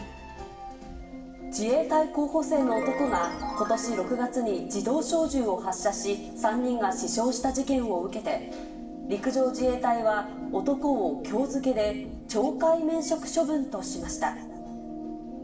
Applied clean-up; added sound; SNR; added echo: none; none; none; reverberation time 0.7 s.